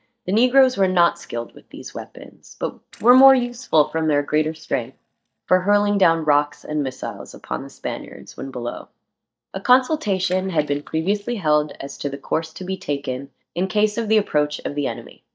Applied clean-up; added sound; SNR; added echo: neural mask model DeepFilterNet 3.